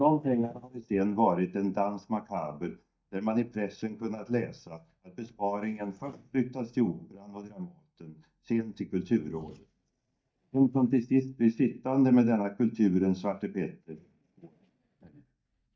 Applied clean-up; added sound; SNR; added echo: neural mask model DeepFilterNet 3.